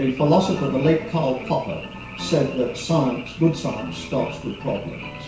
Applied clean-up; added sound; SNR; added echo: none; Frog; 16 dB; reverberation time 0.6 s.